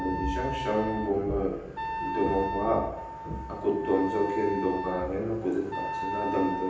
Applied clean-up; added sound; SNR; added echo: none; Wind instrument, woodwind instrument; 5 dB; reverberation time 0.9 s.